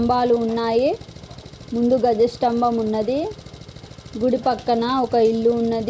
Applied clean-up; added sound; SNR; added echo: none; Engine; 20 dB; none.